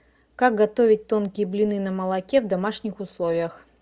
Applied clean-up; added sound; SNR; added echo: none; none; none; none.